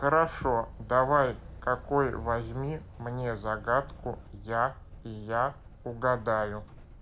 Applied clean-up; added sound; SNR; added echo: none; Motor vehicle (road); 15 dB; none.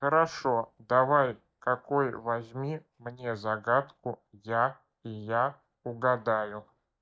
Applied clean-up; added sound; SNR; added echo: neural mask model DeepFilterNet 3.